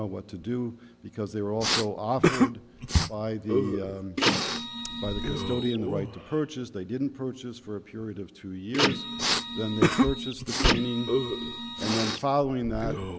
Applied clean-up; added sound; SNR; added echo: none; Printer + Respiratory sounds; -1 dB; none.